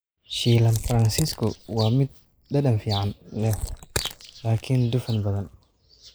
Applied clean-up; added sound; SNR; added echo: neural mask model Resemble Enhance denoiser.